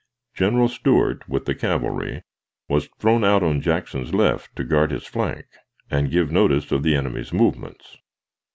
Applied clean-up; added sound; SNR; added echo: none; none; none; none.